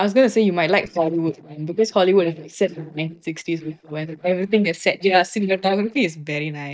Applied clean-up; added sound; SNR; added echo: neural mask model DeepFilterNet 3.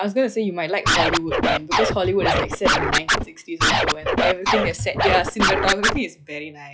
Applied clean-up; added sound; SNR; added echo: classical method log-MMSE.